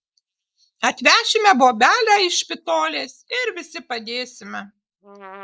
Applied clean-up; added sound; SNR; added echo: neural mask model Resemble Enhance denoiser.